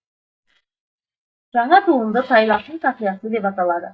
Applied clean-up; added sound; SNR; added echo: neural mask model DeepFilterNet 3.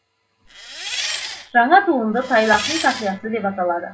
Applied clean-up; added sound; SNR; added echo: none; Engine; 9 dB; reverberation time 0.2 s.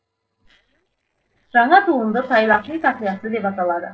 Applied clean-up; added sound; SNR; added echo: neural separator model SepFormer DNS4.